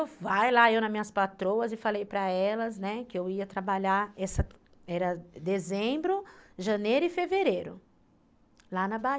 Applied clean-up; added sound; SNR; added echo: none; none; none; none.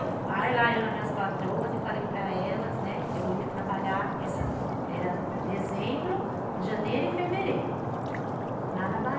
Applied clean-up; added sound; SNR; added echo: none; Stream; -1 dB; reverberation time 0.9 s.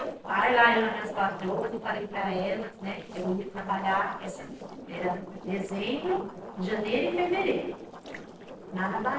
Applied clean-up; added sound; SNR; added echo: neural separator model SepFormer DNS4.